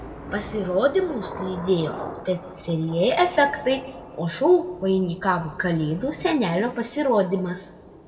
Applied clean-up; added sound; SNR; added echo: none; Thunder / Rain; 15 dB; reverberation time 0.9 s.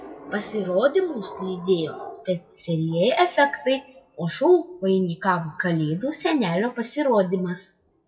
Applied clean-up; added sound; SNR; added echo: classical method WPE with log-MMSE.